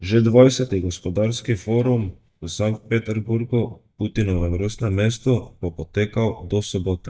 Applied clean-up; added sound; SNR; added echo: neural mask model DeepFilterNet 3.